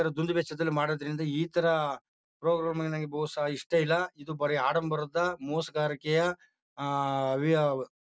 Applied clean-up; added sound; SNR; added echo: none; none; none; none.